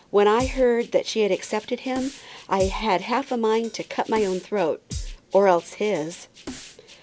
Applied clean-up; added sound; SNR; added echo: none; Drum kit; 15 dB; none.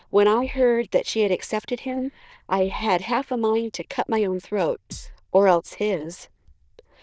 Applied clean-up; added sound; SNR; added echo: neural diffusion model UNIVERSE++.